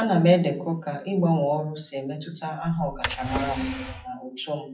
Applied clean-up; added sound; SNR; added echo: classical method WPE with log-MMSE.